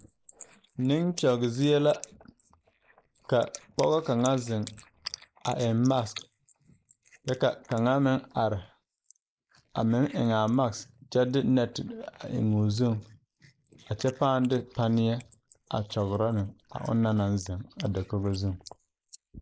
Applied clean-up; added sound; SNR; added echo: neural mask model Resemble Enhance denoiser.